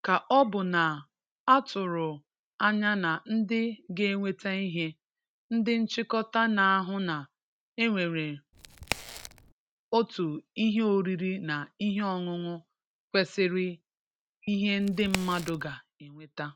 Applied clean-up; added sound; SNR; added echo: none; Crack; 10 dB; none.